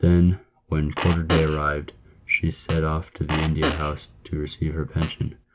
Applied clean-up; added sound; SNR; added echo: none; Fart; 9 dB; none.